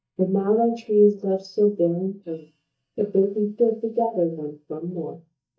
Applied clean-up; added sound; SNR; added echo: neural mask model DeepFilterNet 3.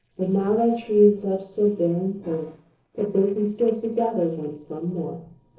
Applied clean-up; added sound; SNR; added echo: neural separator model SepFormer DNS4.